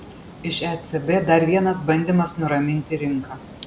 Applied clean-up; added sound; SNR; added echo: none; Water; 18 dB; none.